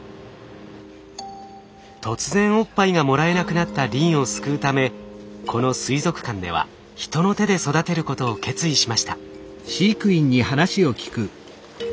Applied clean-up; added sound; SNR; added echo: none; none; none; none.